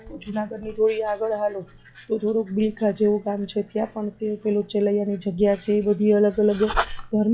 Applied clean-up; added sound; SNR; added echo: classical method log-MMSE.